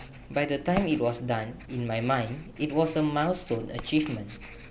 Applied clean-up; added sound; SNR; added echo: none; Writing; 15 dB; none.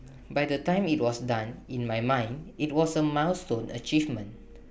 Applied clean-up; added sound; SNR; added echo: none; none; none; none.